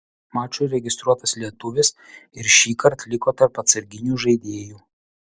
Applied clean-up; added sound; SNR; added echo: none; none; none; none.